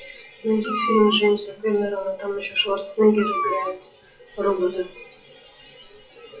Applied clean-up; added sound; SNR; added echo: classical method WPE with log-MMSE.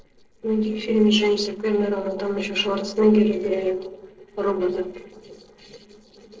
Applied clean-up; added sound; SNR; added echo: neural separator model SepFormer DNS4.